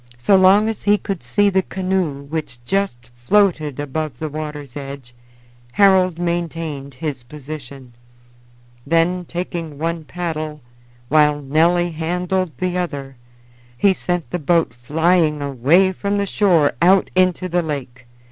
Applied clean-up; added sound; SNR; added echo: none; none; none; none.